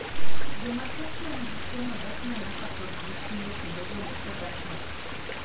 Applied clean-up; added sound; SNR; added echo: none; Stream; 13 dB; reverberation time 0.3 s.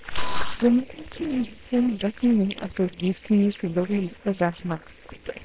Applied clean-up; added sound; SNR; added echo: neural separator model SepFormer WHAMR!.